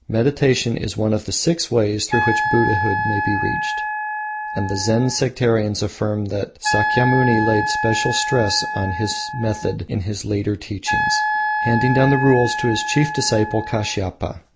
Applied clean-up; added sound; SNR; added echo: none; Wind instrument, woodwind instrument; 3 dB; none.